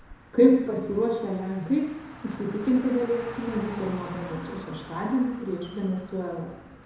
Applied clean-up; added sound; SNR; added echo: none; Car; 17 dB; reverberation time 1.0 s.